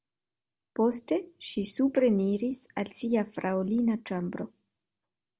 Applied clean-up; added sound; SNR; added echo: none; none; none; none.